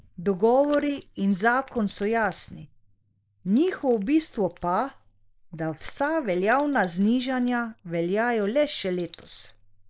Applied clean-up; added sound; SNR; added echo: neural mask model Resemble Enhance denoiser.